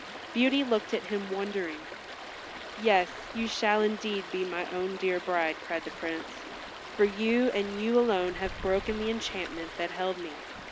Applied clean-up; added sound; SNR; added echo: none; Stream; 11 dB; none.